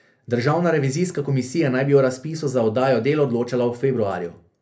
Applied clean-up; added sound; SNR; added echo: none; none; none; reverberation time 0.3 s.